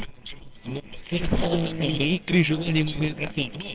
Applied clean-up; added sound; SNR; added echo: neural separator model SepFormer WHAMR!.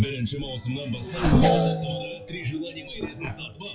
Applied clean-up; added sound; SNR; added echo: classical method WPE with log-MMSE.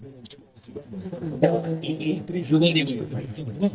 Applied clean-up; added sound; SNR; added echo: neural mask model DeepFilterNet 3.